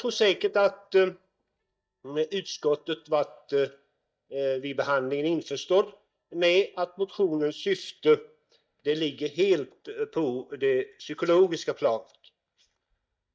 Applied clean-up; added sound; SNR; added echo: neural mask model DeepFilterNet 3.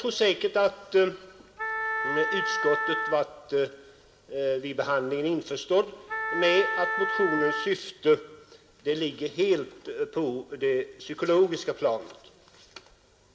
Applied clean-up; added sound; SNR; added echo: none; Wind instrument, woodwind instrument; 3 dB; reverberation time 0.5 s.